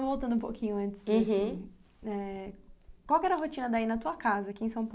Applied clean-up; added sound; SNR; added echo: none; none; none; none.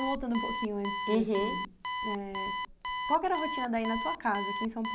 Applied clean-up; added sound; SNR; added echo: none; Alarm; 4 dB; none.